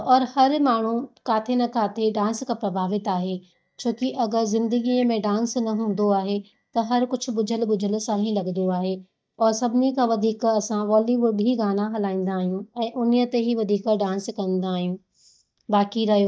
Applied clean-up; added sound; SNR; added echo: neural mask model DeepFilterNet 3.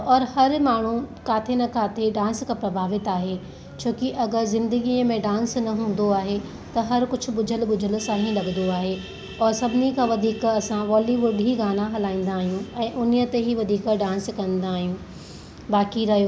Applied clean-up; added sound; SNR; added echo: none; none; none; none.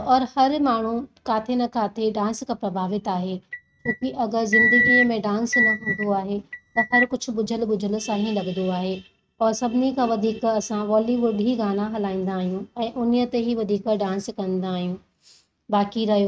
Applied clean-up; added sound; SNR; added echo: neural mask model RNNoise.